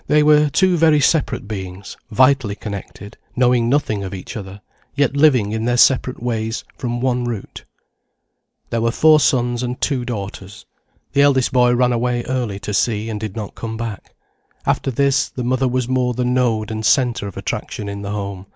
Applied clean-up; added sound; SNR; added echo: none; none; none; none.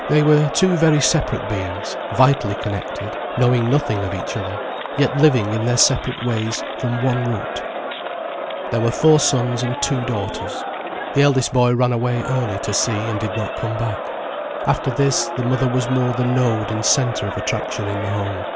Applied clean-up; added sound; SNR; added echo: none; Crowd; 7 dB; none.